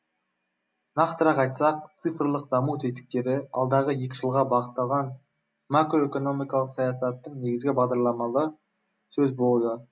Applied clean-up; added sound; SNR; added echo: none; none; none; none.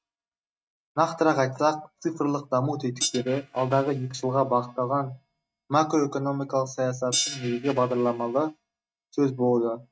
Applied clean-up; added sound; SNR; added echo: neural mask model RNNoise.